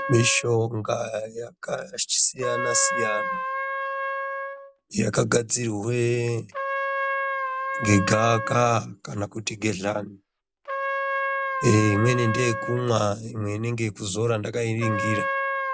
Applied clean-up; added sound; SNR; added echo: none; Trumpet; 5 dB; none.